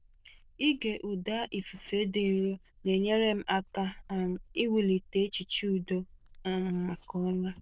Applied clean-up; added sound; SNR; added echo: neural diffusion model UNIVERSE++.